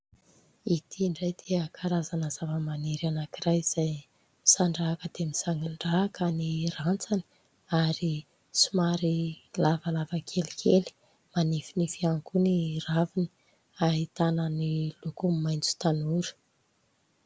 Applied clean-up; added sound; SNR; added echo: none; none; none; none.